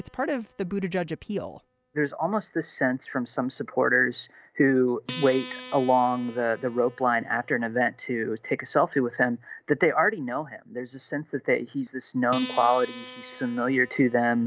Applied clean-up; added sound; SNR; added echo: none; Acoustic guitar; 18 dB; none.